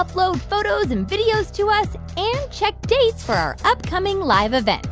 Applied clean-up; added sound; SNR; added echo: none; none; none; none.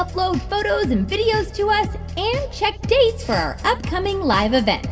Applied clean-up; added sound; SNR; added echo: none; none; none; reverberation time 1.6 s.